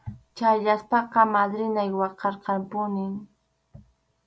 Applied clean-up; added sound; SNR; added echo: none; none; none; none.